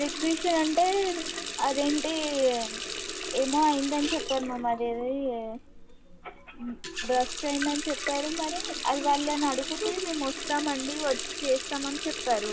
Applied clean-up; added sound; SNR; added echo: none; Water tap, faucet; 6 dB; reverberation time 0.3 s.